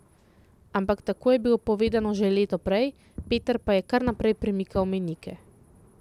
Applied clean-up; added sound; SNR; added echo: none; Fireworks; 18 dB; none.